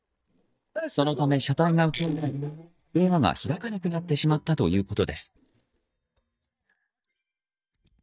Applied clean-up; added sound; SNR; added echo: neural mask model DeepFilterNet 3.